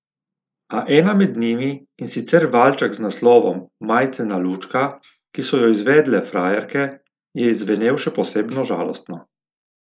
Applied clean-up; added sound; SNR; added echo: neural mask model Resemble Enhance denoiser.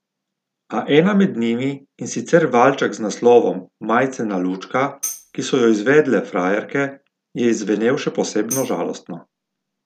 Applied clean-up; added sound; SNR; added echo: none; Tambourine; 15 dB; none.